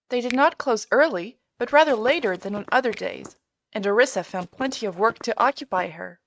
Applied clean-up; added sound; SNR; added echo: neural mask model RNNoise.